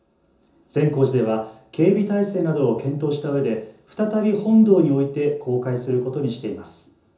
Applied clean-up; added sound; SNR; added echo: none; none; none; reverberation time 0.6 s.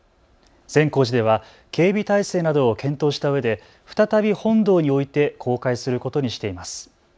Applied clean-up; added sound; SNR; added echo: none; none; none; none.